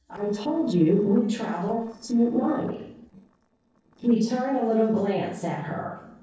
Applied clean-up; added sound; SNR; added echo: neural separator model SepFormer DNS4.